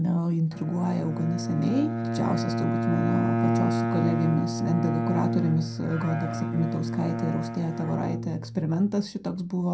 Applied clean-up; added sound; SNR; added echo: none; Bowed string instrument; 2 dB; reverberation time 0.2 s.